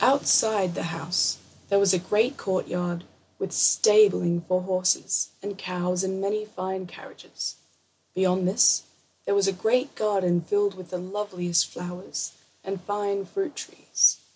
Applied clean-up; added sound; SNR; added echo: none; none; none; none.